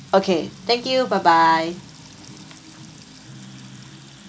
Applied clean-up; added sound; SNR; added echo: none; Trickle, dribble / Water tap, faucet / Music; 19 dB; none.